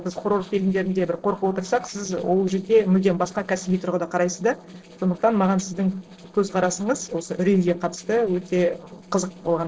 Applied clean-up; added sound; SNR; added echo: neural separator model SepFormer DNS4.